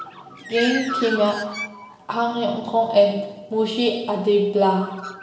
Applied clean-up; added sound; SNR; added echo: none; Bird; 13 dB; reverberation time 0.9 s.